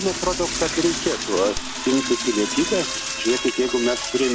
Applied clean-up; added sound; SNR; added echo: none; Toilet flush / Door; 4 dB; none.